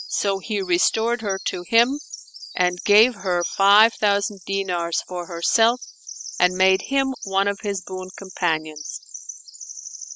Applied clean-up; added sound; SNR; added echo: none; Bird vocalization, bird call, bird song; 15 dB; none.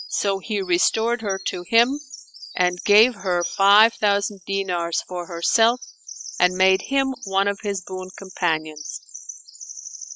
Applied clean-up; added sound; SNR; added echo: classical method log-MMSE.